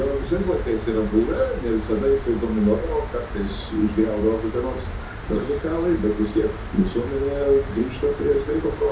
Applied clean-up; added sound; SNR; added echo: none; Cricket; 8 dB; reverberation time 0.6 s.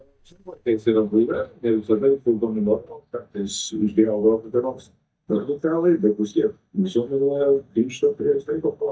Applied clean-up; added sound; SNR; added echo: neural mask model DeepFilterNet 3.